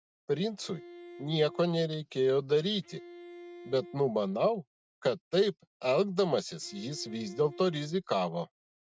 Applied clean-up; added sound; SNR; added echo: neural mask model RNNoise.